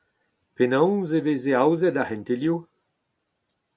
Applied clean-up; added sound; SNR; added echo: none; none; none; none.